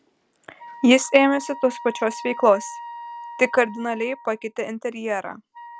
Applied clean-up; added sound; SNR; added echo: none; Wind instrument, woodwind instrument; 16 dB; none.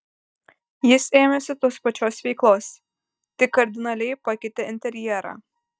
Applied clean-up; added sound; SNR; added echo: neural mask model DeepFilterNet 3.